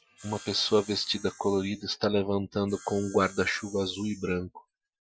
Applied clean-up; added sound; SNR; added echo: classical method Wiener filter.